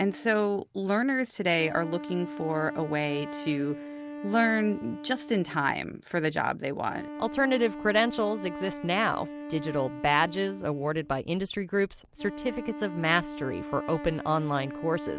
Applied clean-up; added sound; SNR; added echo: none; Wind instrument, woodwind instrument; 11 dB; none.